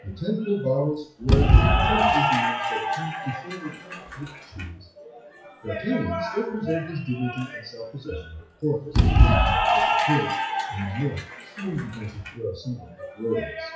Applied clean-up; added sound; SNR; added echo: classical method WPE with log-MMSE.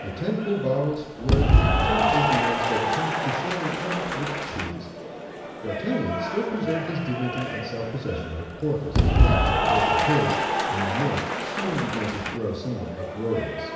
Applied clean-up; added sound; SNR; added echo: none; Applause / Cheering; -4 dB; reverberation time 1.0 s.